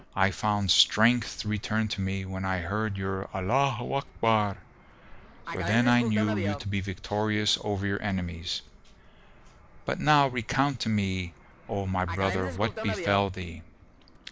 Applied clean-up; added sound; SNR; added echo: none; Fixed-wing aircraft, airplane; 13 dB; none.